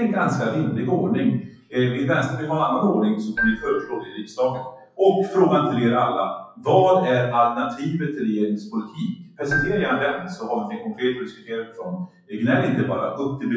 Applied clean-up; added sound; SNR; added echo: classical method WPE with log-MMSE.